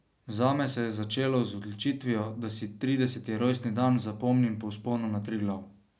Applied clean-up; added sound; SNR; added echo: none; none; none; none.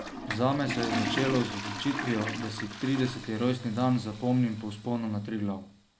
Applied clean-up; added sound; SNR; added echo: none; Toilet flush; 7 dB; none.